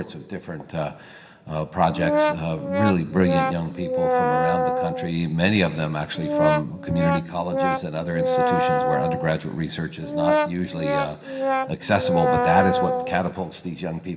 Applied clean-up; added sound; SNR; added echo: none; Brass instrument; -1 dB; reverberation time 1.8 s.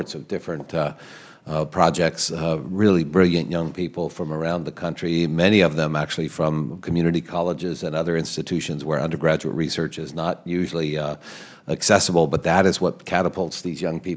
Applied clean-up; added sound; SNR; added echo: none; none; none; none.